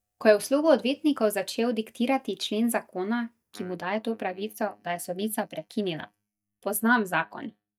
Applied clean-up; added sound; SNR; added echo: neural mask model DeepFilterNet 3.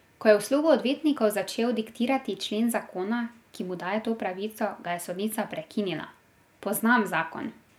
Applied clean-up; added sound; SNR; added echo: none; none; none; none.